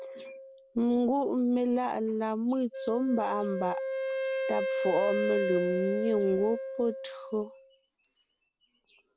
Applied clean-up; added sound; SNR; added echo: none; Wind instrument, woodwind instrument; 5 dB; none.